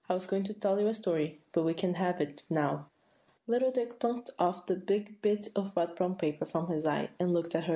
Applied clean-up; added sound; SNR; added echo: none; none; none; none.